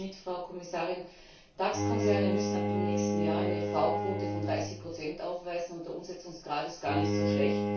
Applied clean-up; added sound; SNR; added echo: none; Bowed string instrument; -2 dB; reverberation time 0.3 s.